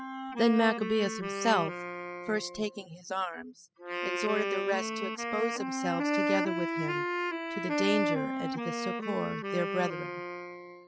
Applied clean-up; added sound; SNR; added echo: classical method spectral subtraction.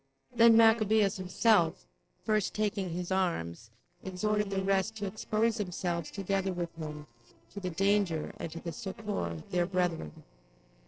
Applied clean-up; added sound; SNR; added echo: neural separator model SepFormer DNS4.